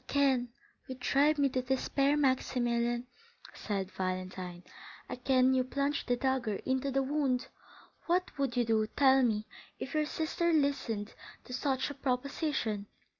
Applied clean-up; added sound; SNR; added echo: none; none; none; none.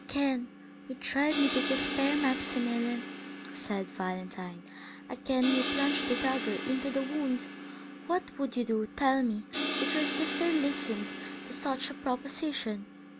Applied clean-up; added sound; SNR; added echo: none; Crash cymbal; 4 dB; none.